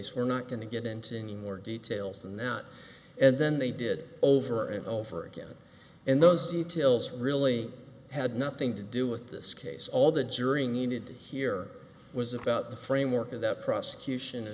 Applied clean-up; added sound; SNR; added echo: none; none; none; none.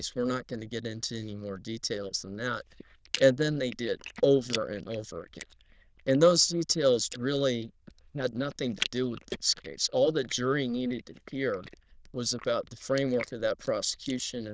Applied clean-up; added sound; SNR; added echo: neural diffusion model UNIVERSE++.